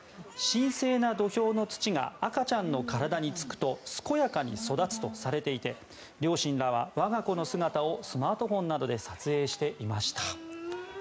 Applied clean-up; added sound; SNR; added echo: none; none; none; none.